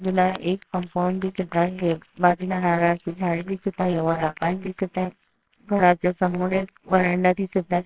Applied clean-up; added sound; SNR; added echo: neural separator model SepFormer WHAMR!.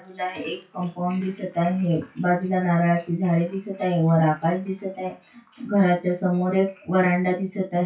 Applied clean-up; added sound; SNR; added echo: classical method WPE with log-MMSE.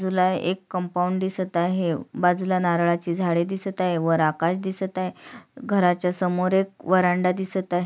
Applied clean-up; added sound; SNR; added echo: none; none; none; none.